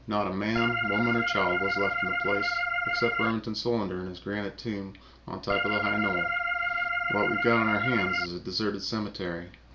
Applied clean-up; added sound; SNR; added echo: none; Organ; -2 dB; none.